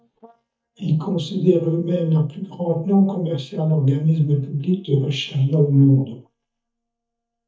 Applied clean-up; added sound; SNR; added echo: neural mask model DeepFilterNet 3.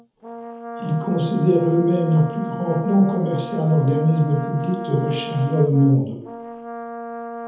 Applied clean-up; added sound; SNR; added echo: none; Brass instrument; 11 dB; reverberation time 1.1 s.